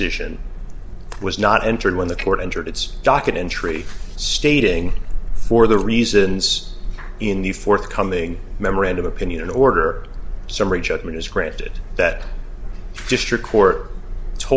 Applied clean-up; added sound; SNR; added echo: none; none; none; none.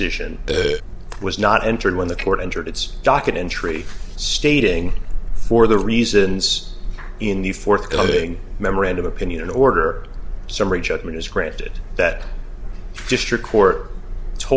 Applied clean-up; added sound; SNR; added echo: none; Burping, eructation; 0 dB; none.